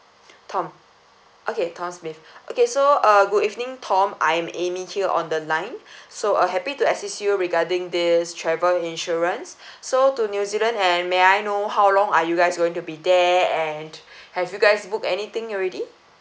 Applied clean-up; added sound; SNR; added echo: none; none; none; none.